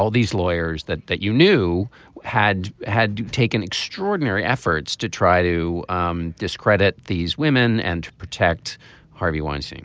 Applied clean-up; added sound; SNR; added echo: none; none; none; none.